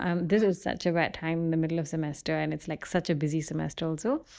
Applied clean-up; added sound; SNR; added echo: neural mask model DeepFilterNet 3.